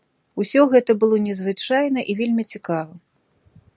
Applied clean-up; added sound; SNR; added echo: none; none; none; none.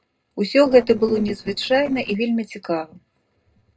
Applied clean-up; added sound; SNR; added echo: neural separator model SepFormer DNS4.